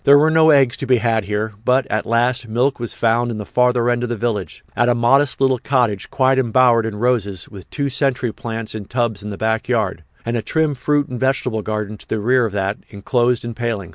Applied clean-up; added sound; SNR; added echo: none; none; none; none.